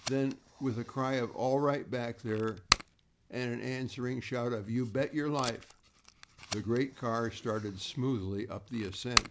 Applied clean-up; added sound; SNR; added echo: none; Packing tape, duct tape; 6 dB; none.